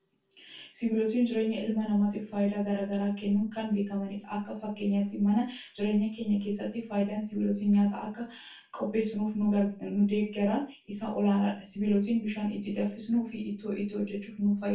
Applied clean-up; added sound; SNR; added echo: none; none; none; reverberation time 0.3 s.